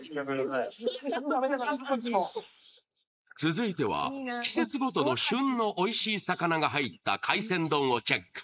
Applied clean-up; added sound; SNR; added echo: neural mask model Resemble Enhance denoiser.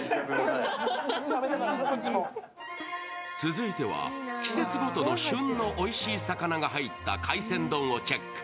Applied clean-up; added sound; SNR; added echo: none; none; none; none.